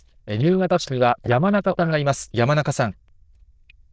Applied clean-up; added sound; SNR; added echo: neural diffusion model UNIVERSE++.